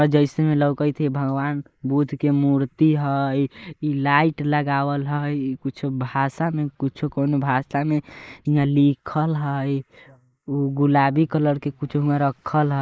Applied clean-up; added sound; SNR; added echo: neural mask model Resemble Enhance denoiser.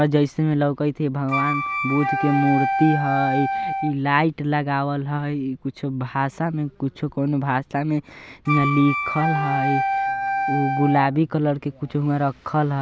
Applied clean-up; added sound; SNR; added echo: none; Wind instrument, woodwind instrument; 2 dB; none.